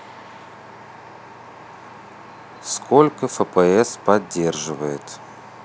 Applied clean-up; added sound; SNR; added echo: none; none; none; none.